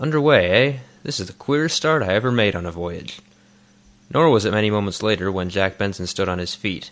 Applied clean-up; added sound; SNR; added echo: none; none; none; none.